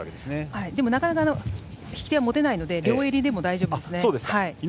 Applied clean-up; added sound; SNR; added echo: none; none; none; none.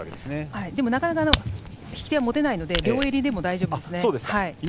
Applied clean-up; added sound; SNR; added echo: none; Camera; 9 dB; none.